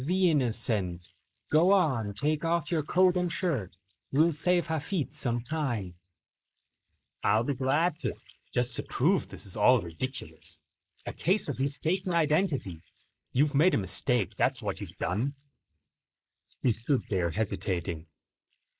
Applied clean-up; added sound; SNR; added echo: neural mask model Resemble Enhance denoiser.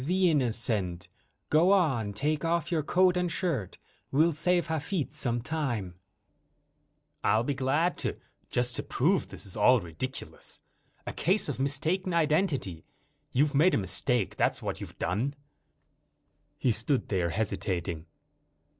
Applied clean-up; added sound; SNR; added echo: none; none; none; none.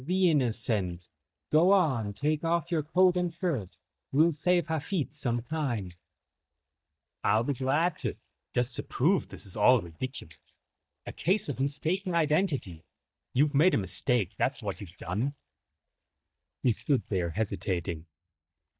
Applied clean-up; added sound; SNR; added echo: neural mask model DeepFilterNet 3.